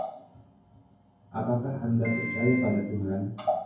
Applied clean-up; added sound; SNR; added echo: none; Piano; 7 dB; reverberation time 0.9 s.